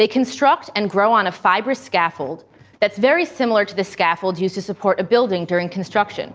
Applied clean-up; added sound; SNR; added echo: none; none; none; none.